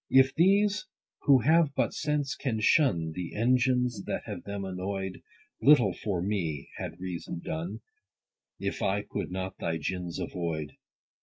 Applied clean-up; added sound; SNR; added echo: neural mask model Resemble Enhance denoiser.